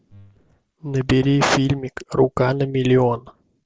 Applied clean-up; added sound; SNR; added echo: none; none; none; none.